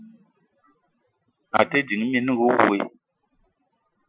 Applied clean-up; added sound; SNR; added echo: classical method Wiener filter.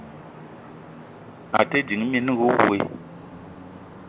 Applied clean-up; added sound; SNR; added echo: none; Traffic noise, roadway noise / Vehicle horn, car horn, honking; 16 dB; none.